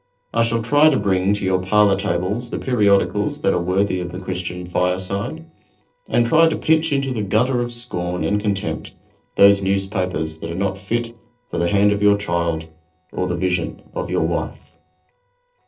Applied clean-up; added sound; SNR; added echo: neural separator model SepFormer DNS4.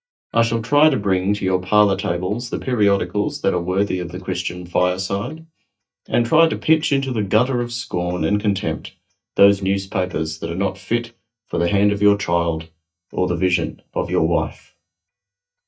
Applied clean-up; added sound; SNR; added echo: neural mask model DeepFilterNet 3.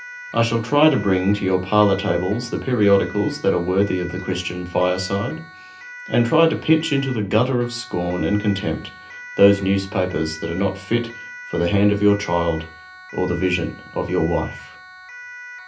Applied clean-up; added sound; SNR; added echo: none; Siren; 17 dB; reverberation time 0.3 s.